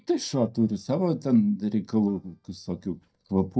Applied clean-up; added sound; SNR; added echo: neural mask model DeepFilterNet 3.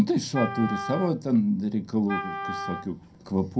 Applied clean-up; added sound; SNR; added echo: none; Wind instrument, woodwind instrument; 9 dB; reverberation time 0.2 s.